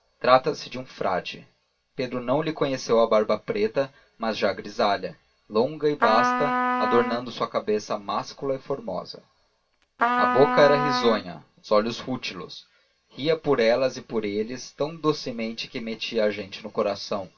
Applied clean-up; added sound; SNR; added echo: none; Trumpet; 0 dB; reverberation time 0.1 s.